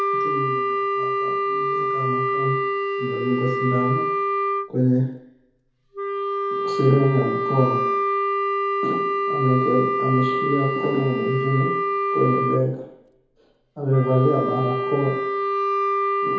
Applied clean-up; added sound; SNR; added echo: none; Wind instrument, woodwind instrument; -1 dB; reverberation time 1.9 s.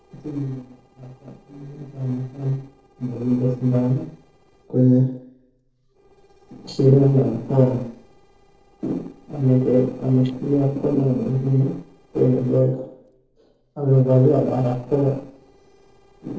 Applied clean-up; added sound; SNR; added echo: neural separator model SepFormer DNS4.